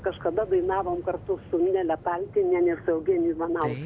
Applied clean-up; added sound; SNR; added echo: none; Waves, surf; 19 dB; none.